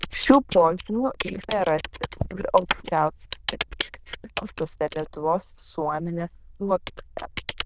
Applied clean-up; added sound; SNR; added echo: neural diffusion model UNIVERSE++.